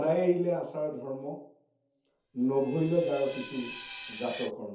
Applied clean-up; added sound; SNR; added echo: none; Screech; 11 dB; reverberation time 0.5 s.